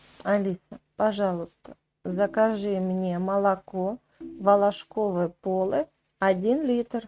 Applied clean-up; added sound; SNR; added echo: neural mask model RNNoise.